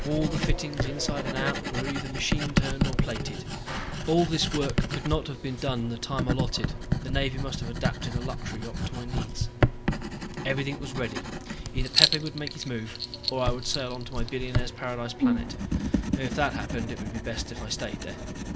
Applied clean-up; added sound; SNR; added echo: none; Writing; -3 dB; none.